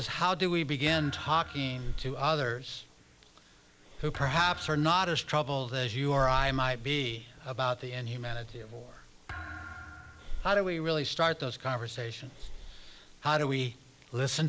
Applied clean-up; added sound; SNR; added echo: none; Breathing + Thump, thud; 11 dB; none.